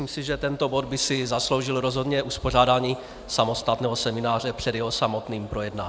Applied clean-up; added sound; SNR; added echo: none; none; none; none.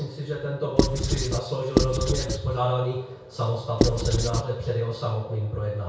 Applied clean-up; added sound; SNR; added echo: none; Writing; -3 dB; reverberation time 0.6 s.